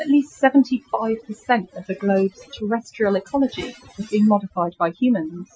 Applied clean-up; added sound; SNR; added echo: classical method Wiener filter.